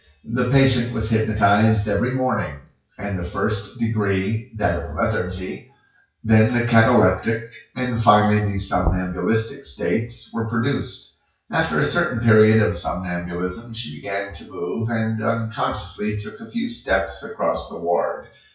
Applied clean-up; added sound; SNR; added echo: classical method WPE with log-MMSE.